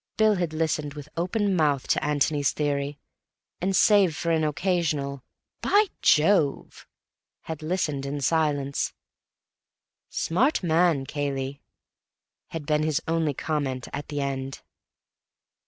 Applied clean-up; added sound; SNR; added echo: none; none; none; none.